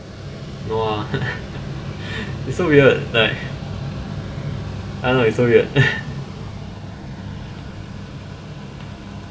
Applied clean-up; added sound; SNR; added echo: none; Mechanical fan; 7 dB; reverberation time 2.8 s.